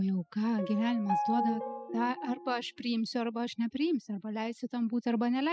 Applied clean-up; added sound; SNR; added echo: classical method spectral subtraction.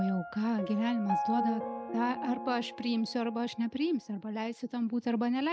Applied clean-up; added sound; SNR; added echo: none; Piano; 7 dB; none.